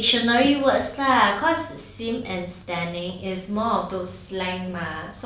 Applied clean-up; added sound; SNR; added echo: none; none; none; none.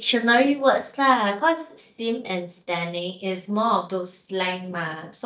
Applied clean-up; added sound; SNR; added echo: neural mask model DeepFilterNet 3.